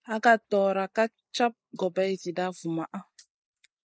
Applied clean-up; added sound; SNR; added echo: neural mask model Resemble Enhance denoiser.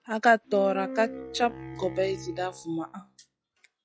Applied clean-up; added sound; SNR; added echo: classical method log-MMSE.